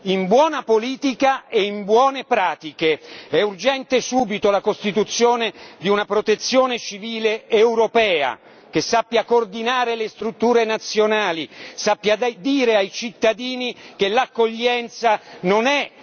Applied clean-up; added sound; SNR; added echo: none; none; none; none.